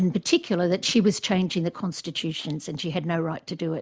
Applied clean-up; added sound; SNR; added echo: none; none; none; none.